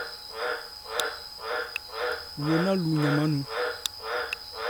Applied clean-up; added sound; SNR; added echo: none; Frog; 2 dB; none.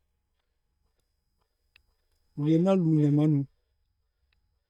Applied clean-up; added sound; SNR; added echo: neural mask model DeepFilterNet 3.